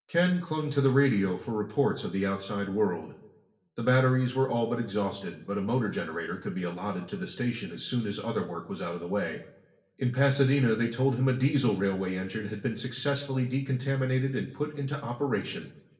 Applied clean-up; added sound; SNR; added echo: none; none; none; reverberation time 0.8 s.